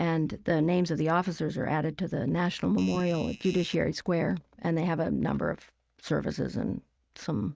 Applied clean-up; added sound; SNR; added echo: neural mask model RNNoise.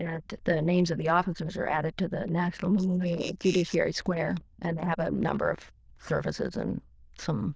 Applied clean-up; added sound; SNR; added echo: neural diffusion model UNIVERSE++.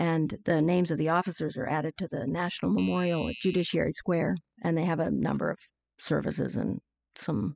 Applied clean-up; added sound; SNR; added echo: classical method spectral subtraction.